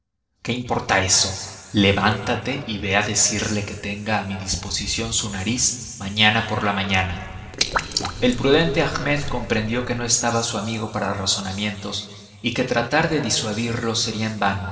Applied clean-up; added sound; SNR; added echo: neural separator model SepFormer DNS4.